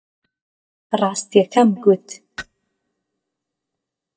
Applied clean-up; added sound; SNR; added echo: neural mask model DeepFilterNet 3.